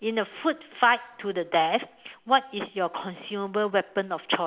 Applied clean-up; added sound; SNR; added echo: none; none; none; none.